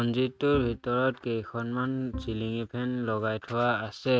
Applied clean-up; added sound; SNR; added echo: neural mask model RNNoise.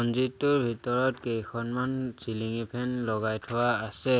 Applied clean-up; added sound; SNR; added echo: none; none; none; none.